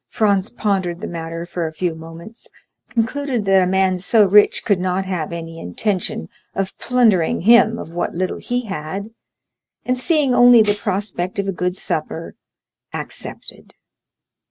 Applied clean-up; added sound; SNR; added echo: neural mask model RNNoise.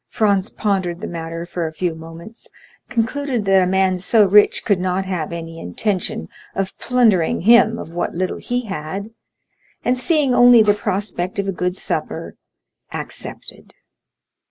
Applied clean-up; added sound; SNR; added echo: neural mask model Resemble Enhance denoiser.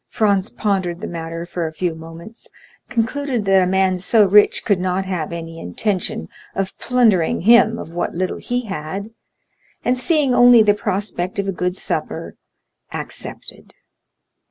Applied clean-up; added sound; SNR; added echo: none; none; none; none.